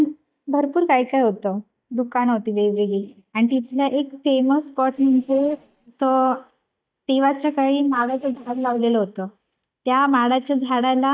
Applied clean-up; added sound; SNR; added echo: neural mask model DeepFilterNet 3.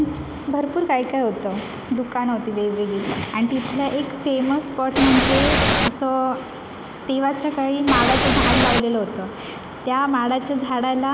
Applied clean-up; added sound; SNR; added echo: none; Ocean / Boat, Water vehicle; -4 dB; none.